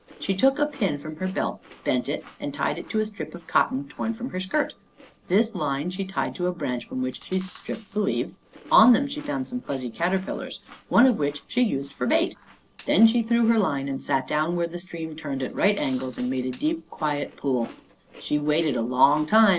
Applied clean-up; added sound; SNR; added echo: neural separator model SepFormer DNS4.